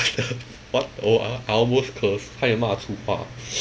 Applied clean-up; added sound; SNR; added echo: none; none; none; none.